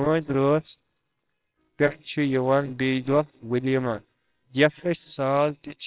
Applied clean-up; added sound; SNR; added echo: neural separator model SepFormer WHAMR!.